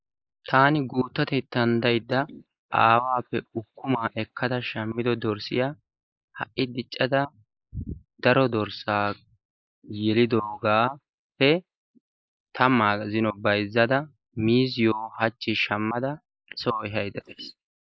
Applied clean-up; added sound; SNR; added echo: neural mask model Resemble Enhance denoiser.